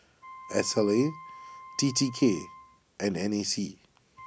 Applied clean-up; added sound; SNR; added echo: none; Wind instrument, woodwind instrument; 18 dB; none.